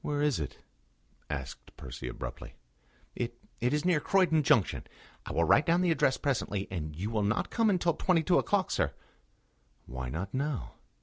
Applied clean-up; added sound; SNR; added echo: none; none; none; none.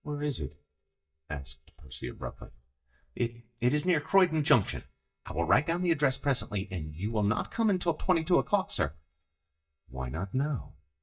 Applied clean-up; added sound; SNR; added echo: neural mask model DeepFilterNet 3.